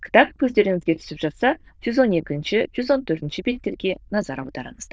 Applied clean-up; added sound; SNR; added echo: neural diffusion model UNIVERSE++.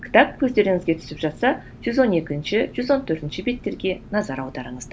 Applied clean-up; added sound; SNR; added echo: none; Engine; 18 dB; none.